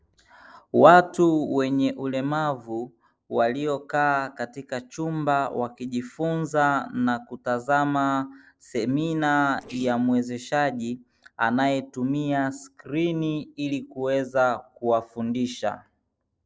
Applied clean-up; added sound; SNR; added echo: neural separator model SepFormer DNS4.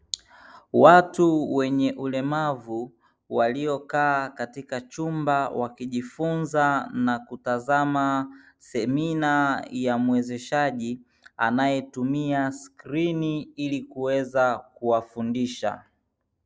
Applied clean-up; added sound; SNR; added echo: none; none; none; none.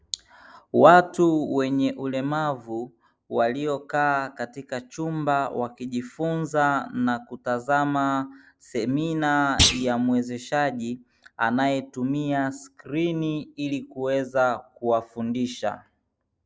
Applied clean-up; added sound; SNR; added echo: none; Thump, thud; 3 dB; none.